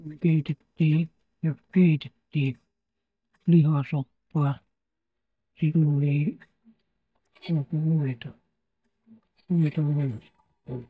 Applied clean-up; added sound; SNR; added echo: neural mask model DeepFilterNet 3.